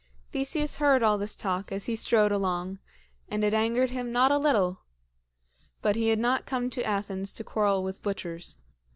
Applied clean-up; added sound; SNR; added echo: none; none; none; none.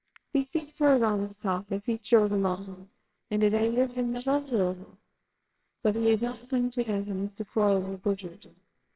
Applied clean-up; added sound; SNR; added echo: neural separator model SepFormer WHAMR!.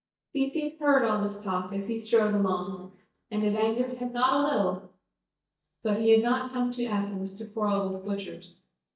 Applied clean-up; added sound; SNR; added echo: neural mask model DeepFilterNet 3.